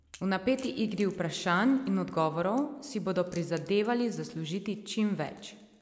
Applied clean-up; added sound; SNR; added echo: none; Crack / Crackle; 19 dB; none.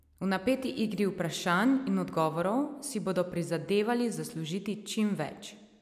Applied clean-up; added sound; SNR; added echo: none; none; none; none.